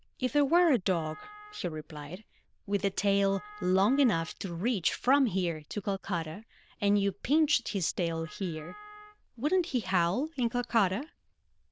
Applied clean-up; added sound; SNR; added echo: neural diffusion model UNIVERSE++.